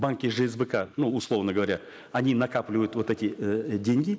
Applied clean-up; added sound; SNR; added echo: neural mask model Resemble Enhance denoiser.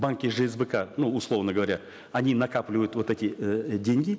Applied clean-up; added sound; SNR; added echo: none; none; none; none.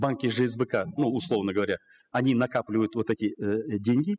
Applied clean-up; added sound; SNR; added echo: classical method spectral subtraction.